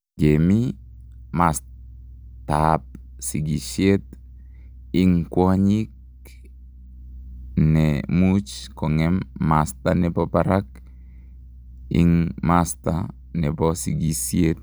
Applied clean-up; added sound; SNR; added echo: none; none; none; none.